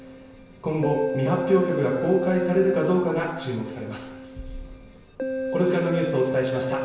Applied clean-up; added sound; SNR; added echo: none; Keyboard (musical); 5 dB; reverberation time 0.8 s.